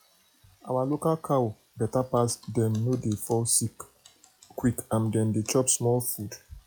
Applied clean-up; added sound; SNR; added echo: classical method log-MMSE.